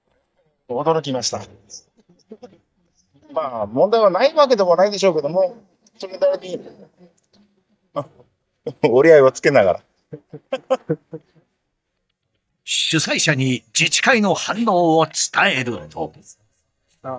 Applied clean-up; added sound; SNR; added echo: neural mask model DeepFilterNet 3.